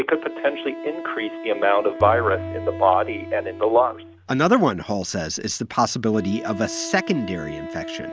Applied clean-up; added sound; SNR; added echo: none; Tabla + Wind instrument, woodwind instrument; 11 dB; none.